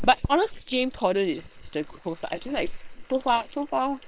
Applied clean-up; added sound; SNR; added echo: neural separator model SepFormer WHAM!.